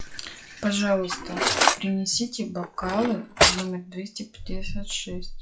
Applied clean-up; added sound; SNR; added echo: classical method log-MMSE.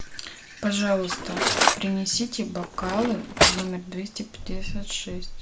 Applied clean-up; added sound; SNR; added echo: none; Cutlery, silverware; -2 dB; none.